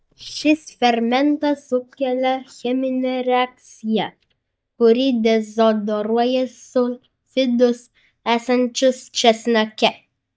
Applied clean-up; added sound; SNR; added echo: neural mask model DeepFilterNet 3.